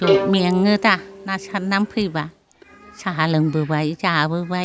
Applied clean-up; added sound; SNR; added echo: none; Bowed string instrument; 5 dB; none.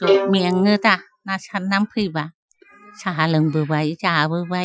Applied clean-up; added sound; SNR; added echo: classical method Wiener filter.